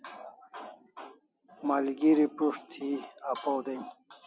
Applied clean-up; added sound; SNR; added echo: none; none; none; none.